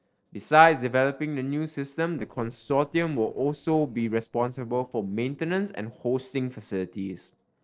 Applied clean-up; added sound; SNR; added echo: neural separator model SepFormer DNS4.